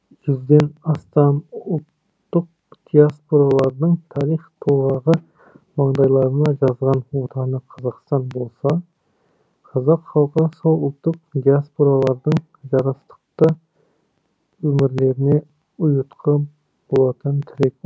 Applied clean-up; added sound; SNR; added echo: none; none; none; none.